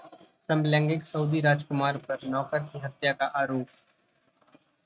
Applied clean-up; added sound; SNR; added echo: neural mask model RNNoise.